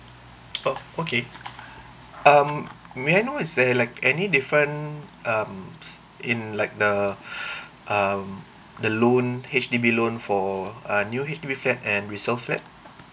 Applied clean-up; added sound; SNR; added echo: none; none; none; none.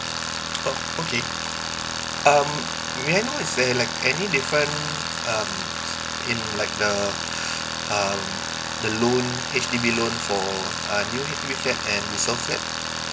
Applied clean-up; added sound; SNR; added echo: none; Tools; 2 dB; none.